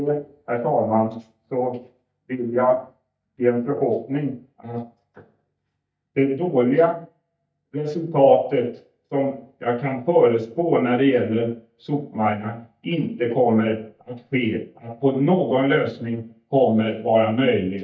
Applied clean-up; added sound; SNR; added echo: neural mask model DeepFilterNet 3.